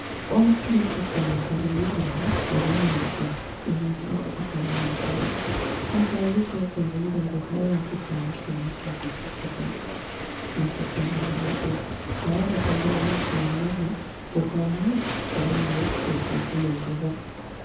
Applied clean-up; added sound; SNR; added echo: none; Waves, surf; 3 dB; reverberation time 0.6 s.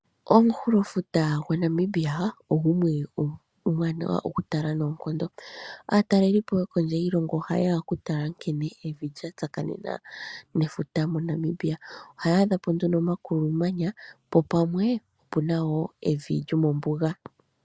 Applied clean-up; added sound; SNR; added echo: none; none; none; none.